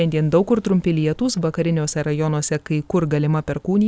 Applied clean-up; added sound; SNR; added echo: none; none; none; none.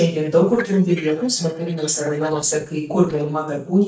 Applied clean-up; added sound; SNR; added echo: neural mask model DeepFilterNet 3.